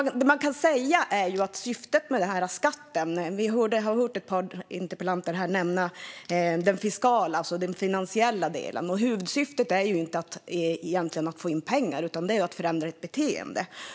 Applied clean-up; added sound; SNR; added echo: none; none; none; none.